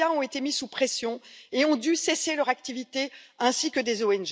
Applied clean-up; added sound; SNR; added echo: none; none; none; none.